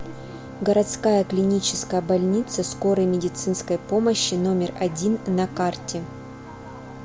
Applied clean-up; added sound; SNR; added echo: none; Organ; 15 dB; none.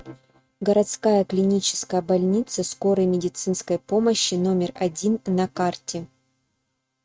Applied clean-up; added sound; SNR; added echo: neural mask model RNNoise.